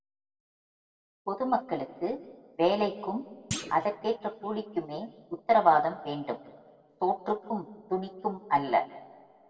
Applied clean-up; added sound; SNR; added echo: none; Thump, thud; 11 dB; reverberation time 1.2 s.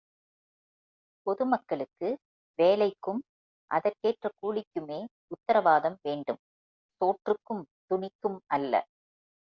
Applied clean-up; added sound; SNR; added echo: none; none; none; none.